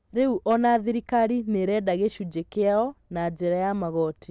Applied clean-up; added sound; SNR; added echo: none; none; none; none.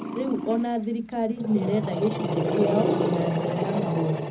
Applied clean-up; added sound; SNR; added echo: none; Growling; 1 dB; reverberation time 0.4 s.